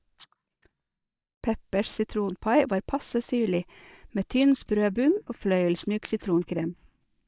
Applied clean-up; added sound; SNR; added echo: neural mask model DeepFilterNet 3.